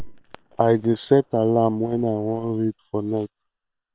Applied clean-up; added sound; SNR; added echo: neural separator model SepFormer WHAM!.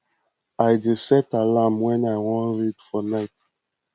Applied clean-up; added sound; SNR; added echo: none; none; none; none.